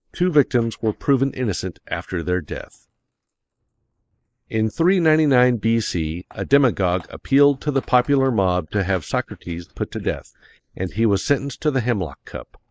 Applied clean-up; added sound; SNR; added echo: neural mask model Resemble Enhance denoiser.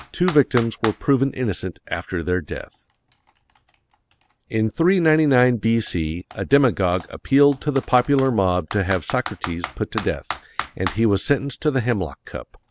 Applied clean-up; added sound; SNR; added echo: none; Computer keyboard; 16 dB; none.